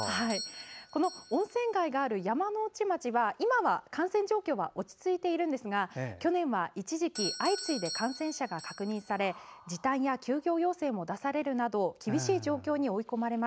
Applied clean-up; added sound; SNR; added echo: none; Doorbell; 15 dB; none.